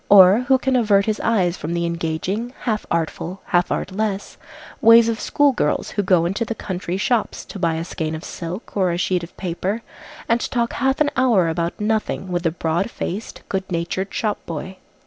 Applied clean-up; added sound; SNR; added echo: none; none; none; none.